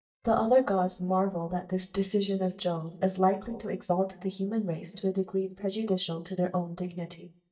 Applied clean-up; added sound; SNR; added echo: neural mask model DeepFilterNet 3.